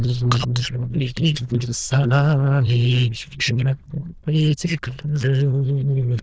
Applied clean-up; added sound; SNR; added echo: neural diffusion model UNIVERSE++.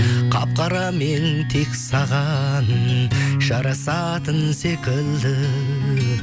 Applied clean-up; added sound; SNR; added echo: none; none; none; none.